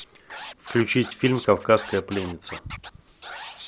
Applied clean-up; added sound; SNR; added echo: none; Scratching (performance technique); 15 dB; none.